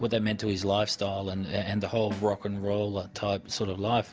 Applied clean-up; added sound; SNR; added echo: none; Snare drum; 17 dB; none.